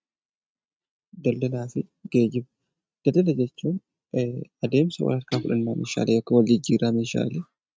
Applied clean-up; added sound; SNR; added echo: neural mask model RNNoise.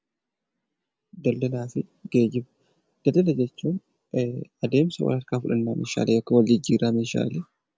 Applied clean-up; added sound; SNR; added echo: none; none; none; none.